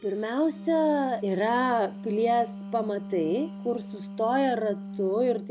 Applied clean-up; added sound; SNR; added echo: none; Wind instrument, woodwind instrument; 12 dB; none.